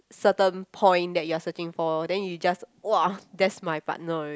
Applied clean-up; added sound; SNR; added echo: none; none; none; none.